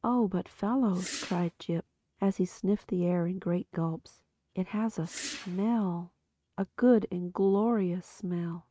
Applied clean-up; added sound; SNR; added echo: neural mask model RNNoise.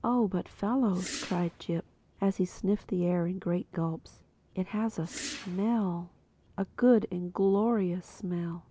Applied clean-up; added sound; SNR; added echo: none; Whoosh, swoosh, swish; 14 dB; none.